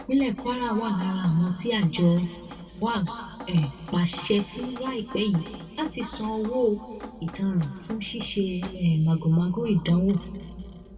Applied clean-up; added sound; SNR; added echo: none; Drip; 18 dB; reverberation time 2.5 s.